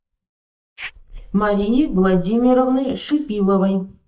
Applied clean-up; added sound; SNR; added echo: neural mask model DeepFilterNet 3.